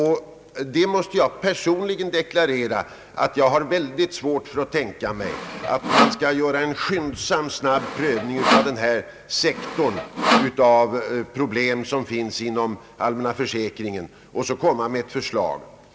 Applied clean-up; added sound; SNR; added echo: none; Sawing; 2 dB; none.